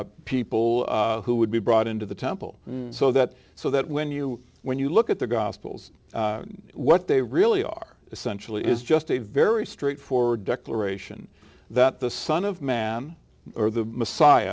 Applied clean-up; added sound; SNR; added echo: none; none; none; none.